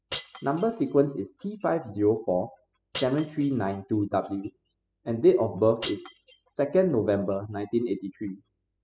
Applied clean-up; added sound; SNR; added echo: classical method spectral subtraction.